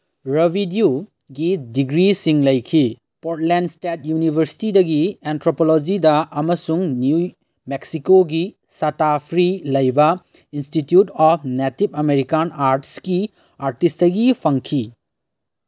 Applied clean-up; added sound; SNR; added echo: none; none; none; none.